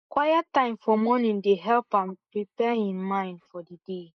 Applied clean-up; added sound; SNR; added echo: neural mask model Resemble Enhance denoiser.